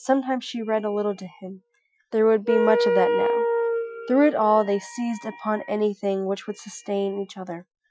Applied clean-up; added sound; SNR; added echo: classical method Wiener filter.